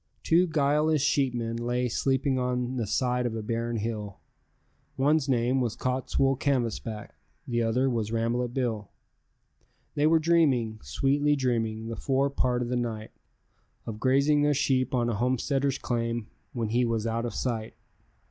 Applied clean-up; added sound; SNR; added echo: none; none; none; none.